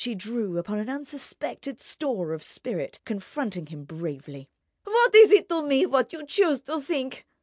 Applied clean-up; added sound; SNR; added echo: none; none; none; none.